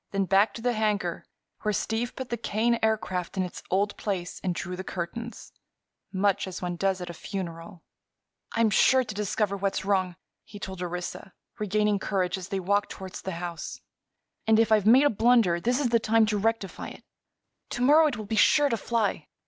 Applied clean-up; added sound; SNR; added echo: none; none; none; none.